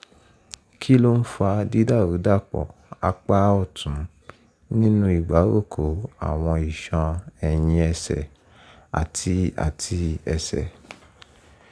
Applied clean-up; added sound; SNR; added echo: none; none; none; none.